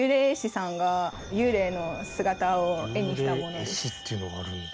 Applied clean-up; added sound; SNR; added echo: none; Explosion; 17 dB; none.